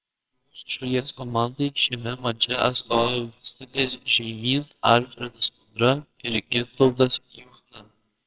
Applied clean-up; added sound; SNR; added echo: neural separator model SepFormer WHAMR!.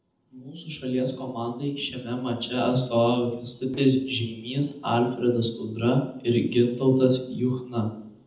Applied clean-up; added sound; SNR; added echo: neural separator model SepFormer DNS4.